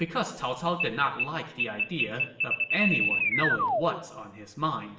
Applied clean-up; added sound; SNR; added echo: none; Alarm; -2 dB; reverberation time 1.1 s.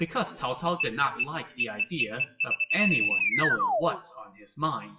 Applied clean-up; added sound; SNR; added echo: classical method WPE with log-MMSE.